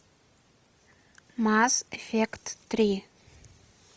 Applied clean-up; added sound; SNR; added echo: none; none; none; none.